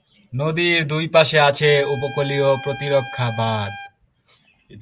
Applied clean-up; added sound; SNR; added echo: none; Trumpet; 14 dB; none.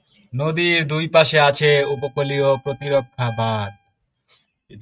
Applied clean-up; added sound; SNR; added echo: neural mask model RNNoise.